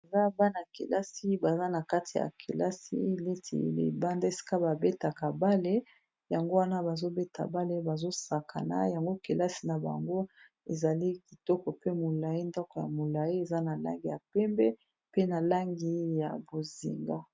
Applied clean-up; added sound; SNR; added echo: none; none; none; none.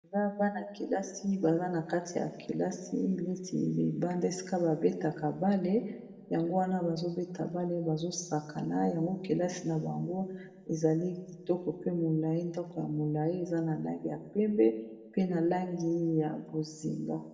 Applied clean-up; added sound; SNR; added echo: none; none; none; reverberation time 1.2 s.